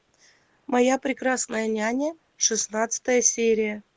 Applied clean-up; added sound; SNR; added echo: none; none; none; none.